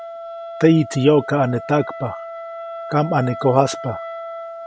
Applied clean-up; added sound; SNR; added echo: none; Wind instrument, woodwind instrument; 12 dB; none.